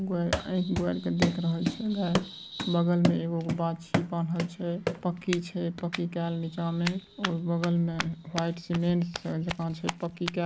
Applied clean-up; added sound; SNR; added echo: none; Run; 6 dB; none.